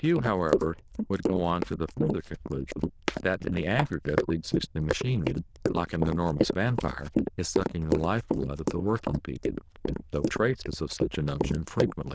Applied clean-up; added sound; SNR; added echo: neural diffusion model UNIVERSE++.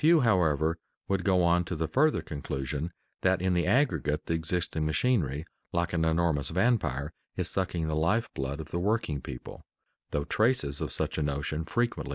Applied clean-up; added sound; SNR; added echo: none; none; none; none.